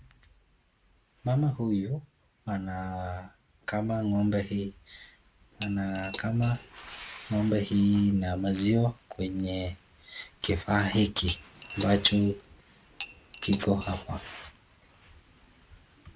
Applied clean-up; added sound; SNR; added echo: none; Cutlery, silverware / Dishes, pots, and pans; 15 dB; none.